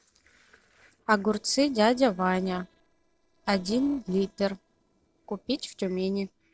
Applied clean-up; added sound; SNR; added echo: neural separator model SepFormer DNS4.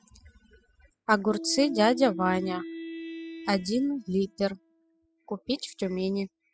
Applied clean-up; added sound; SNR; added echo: classical method spectral subtraction.